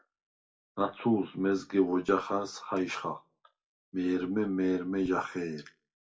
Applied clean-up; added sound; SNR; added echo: none; none; none; reverberation time 0.2 s.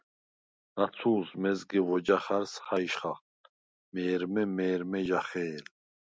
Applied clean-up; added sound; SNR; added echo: none; none; none; none.